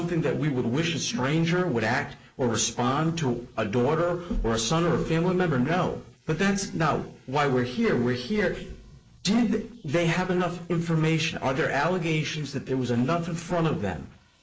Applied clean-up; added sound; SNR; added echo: neural mask model Resemble Enhance denoiser.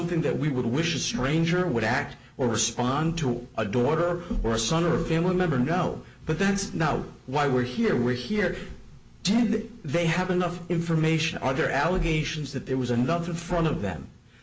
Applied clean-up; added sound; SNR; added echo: none; none; none; none.